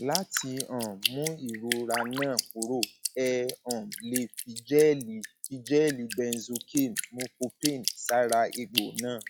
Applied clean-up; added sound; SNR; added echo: classical method log-MMSE.